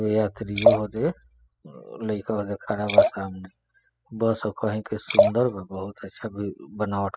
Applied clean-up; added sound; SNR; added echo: classical method spectral subtraction.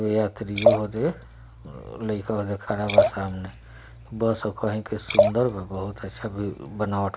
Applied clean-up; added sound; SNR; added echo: none; Liquid; -1 dB; none.